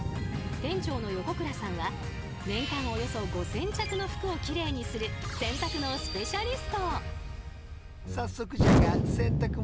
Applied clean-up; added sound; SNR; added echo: none; Explosion; -2 dB; none.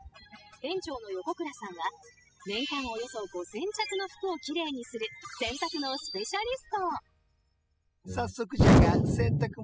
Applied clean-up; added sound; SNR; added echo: classical method spectral subtraction.